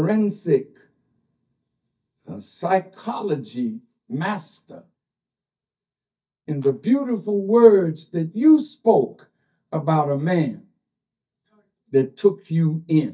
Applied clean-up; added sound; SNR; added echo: neural mask model DeepFilterNet 3.